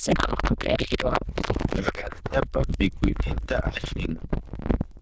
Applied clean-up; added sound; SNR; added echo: neural diffusion model UNIVERSE++.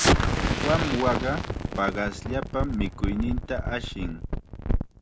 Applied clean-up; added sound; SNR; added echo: none; Explosion; -3 dB; none.